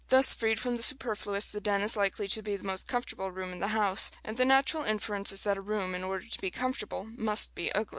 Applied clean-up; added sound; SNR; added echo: none; none; none; none.